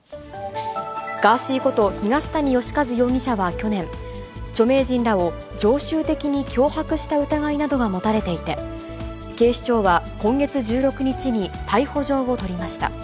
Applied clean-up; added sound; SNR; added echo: none; none; none; none.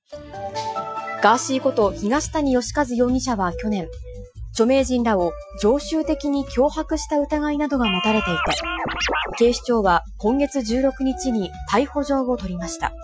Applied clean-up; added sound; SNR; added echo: classical method Wiener filter.